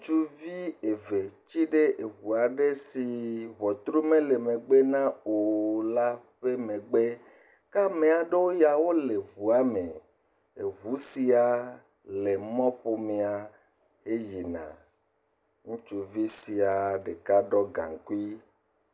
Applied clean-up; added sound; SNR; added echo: none; none; none; none.